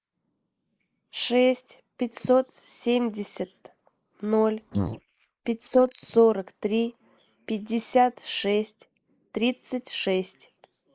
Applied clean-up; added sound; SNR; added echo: neural mask model Resemble Enhance denoiser.